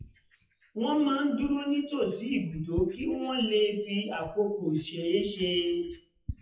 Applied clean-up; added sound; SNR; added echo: classical method WPE with log-MMSE.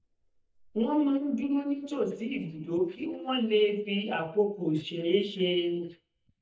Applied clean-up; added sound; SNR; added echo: neural mask model DeepFilterNet 3.